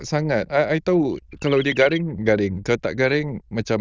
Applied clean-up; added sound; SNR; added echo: neural diffusion model UNIVERSE++.